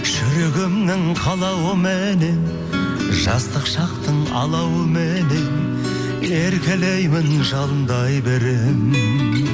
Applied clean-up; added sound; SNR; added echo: none; none; none; none.